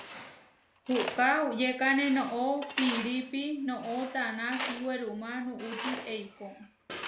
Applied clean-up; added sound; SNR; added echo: none; Tools; 10 dB; reverberation time 0.4 s.